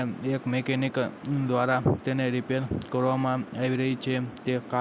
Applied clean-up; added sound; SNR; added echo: none; none; none; none.